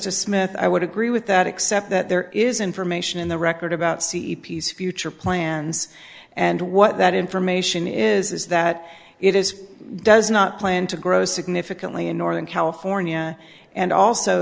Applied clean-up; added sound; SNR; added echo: none; none; none; none.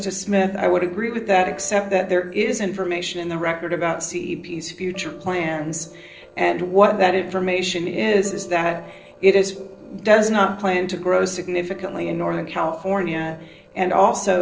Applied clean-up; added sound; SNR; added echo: neural separator model SepFormer DNS4.